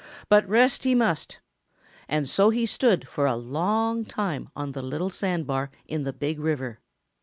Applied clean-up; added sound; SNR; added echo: none; none; none; none.